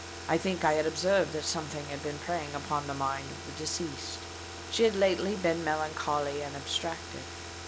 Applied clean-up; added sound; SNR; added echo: none; Car; 10 dB; none.